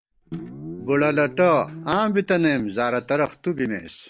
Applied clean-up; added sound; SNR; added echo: none; Guitar; 17 dB; none.